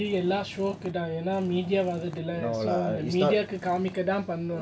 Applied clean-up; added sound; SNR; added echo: none; Purr; 18 dB; none.